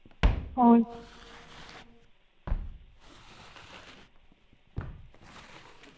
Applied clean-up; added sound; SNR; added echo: none; Walk, footsteps; 4 dB; reverberation time 2.3 s.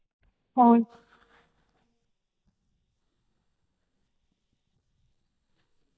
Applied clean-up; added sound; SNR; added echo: neural mask model DeepFilterNet 3.